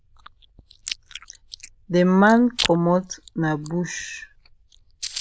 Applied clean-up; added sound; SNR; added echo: neural diffusion model UNIVERSE++.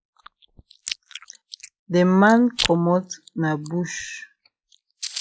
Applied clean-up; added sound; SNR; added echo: classical method log-MMSE.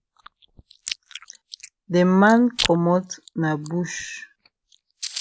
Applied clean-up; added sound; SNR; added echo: none; Chewing, mastication; 12 dB; none.